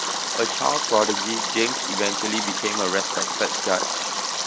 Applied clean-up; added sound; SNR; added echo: none; Stream; 0 dB; none.